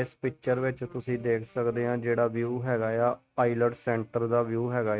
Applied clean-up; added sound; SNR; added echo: neural mask model RNNoise.